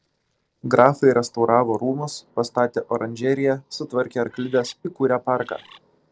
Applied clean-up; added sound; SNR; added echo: neural separator model SepFormer DNS4.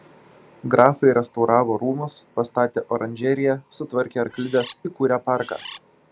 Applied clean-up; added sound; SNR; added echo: none; Bird; 18 dB; none.